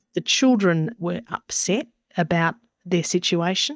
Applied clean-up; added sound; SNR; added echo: neural mask model DeepFilterNet 3.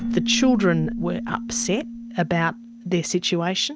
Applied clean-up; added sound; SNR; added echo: none; Keyboard (musical); 7 dB; none.